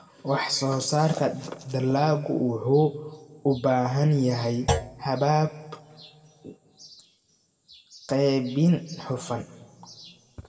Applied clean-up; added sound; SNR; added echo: none; Thump, thud; 6 dB; reverberation time 1.5 s.